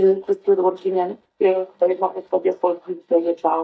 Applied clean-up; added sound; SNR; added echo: neural mask model DeepFilterNet 3.